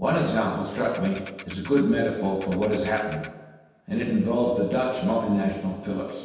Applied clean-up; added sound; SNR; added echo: none; Ratchet, pawl; 18 dB; reverberation time 1.2 s.